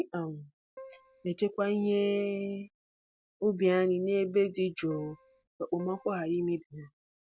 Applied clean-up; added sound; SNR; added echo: none; Keyboard (musical); 19 dB; none.